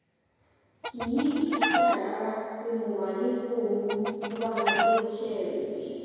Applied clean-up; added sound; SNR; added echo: none; Chicken, rooster; -2 dB; reverberation time 2.1 s.